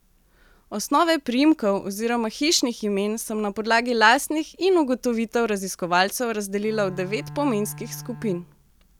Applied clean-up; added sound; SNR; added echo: none; Bowed string instrument; 15 dB; none.